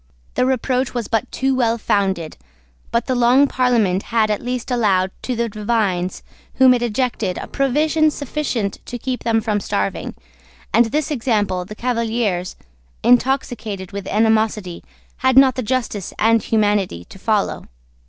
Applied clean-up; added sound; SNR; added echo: neural separator model SepFormer DNS4.